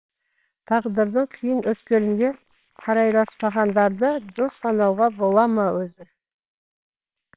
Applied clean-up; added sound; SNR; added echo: neural separator model SepFormer WHAMR!.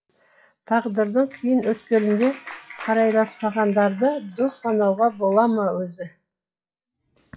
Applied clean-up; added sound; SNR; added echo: classical method WPE with log-MMSE.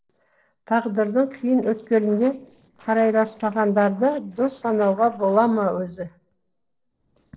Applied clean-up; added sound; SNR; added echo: neural separator model SepFormer DNS4.